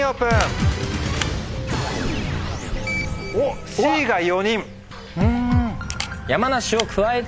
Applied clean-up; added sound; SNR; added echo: none; Camera; 13 dB; none.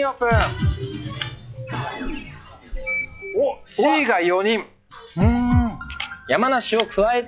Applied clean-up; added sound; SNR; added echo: classical method log-MMSE.